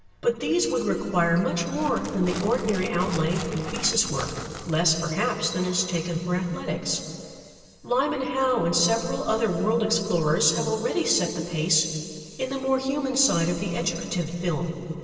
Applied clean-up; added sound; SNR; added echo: none; Crackle; 12 dB; reverberation time 2.6 s.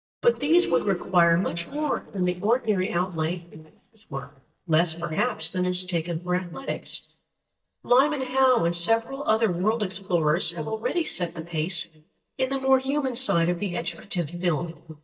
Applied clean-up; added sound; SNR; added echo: neural mask model DeepFilterNet 3.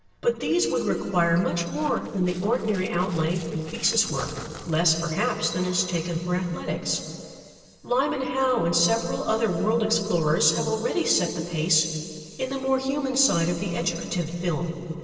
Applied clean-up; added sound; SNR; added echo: neural separator model SepFormer DNS4.